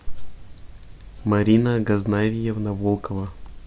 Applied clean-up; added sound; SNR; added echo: none; none; none; none.